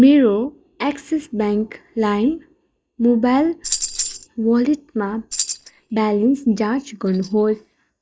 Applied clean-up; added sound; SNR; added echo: neural mask model DeepFilterNet 3.